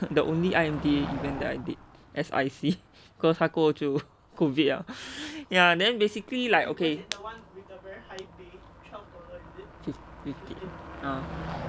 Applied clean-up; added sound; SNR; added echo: none; Motor vehicle (road); 15 dB; none.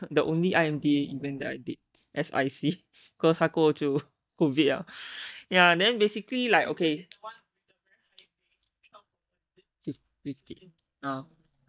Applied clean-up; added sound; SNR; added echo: neural mask model DeepFilterNet 3.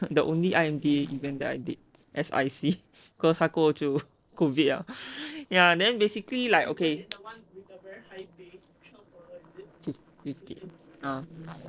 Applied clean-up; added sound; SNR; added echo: neural separator model SepFormer DNS4.